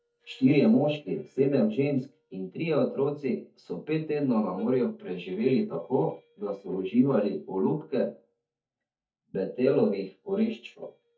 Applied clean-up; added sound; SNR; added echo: neural mask model DeepFilterNet 3.